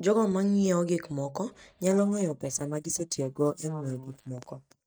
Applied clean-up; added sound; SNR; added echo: neural mask model DeepFilterNet 3.